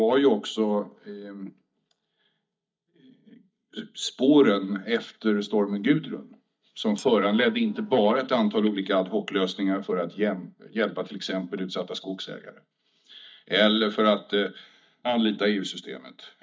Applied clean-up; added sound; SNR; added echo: neural mask model DeepFilterNet 3.